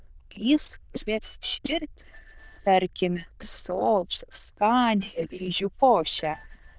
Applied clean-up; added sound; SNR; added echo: neural diffusion model UNIVERSE++.